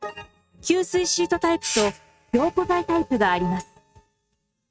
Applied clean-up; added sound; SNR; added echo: neural mask model RNNoise.